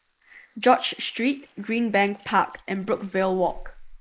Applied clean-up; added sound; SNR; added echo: neural mask model Resemble Enhance denoiser.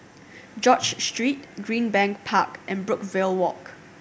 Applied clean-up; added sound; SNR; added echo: none; none; none; none.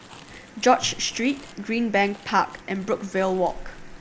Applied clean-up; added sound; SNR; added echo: none; Crumpling, crinkling; 18 dB; none.